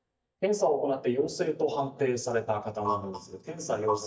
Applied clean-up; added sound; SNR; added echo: neural mask model DeepFilterNet 3.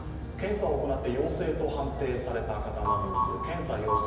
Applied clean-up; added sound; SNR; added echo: none; Aircraft; 7 dB; reverberation time 1.0 s.